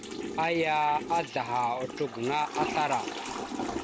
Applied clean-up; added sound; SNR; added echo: none; Toilet flush / Water; 7 dB; none.